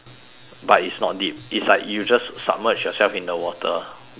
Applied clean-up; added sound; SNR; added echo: none; none; none; none.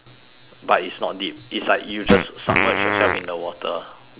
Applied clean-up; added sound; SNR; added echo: none; Fart; -2 dB; none.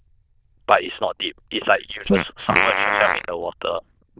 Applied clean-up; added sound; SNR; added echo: neural diffusion model UNIVERSE++.